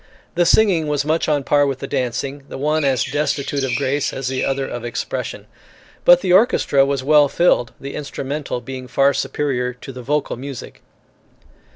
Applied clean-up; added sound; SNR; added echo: none; Chirp, tweet; 10 dB; none.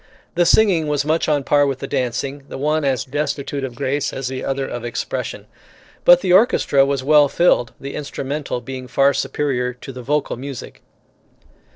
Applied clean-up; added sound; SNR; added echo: neural separator model SepFormer DNS4.